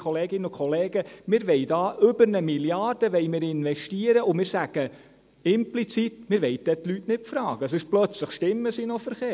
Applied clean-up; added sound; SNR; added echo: none; none; none; none.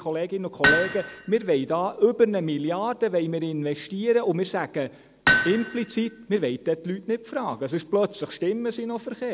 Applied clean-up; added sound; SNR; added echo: none; Hammer; 1 dB; none.